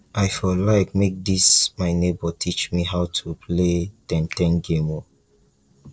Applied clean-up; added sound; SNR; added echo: neural separator model SepFormer DNS4.